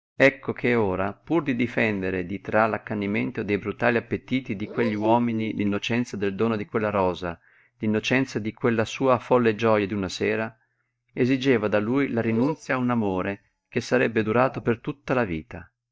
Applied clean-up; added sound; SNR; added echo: neural mask model DeepFilterNet 3.